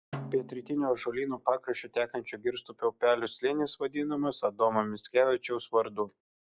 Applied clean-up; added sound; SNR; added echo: classical method log-MMSE.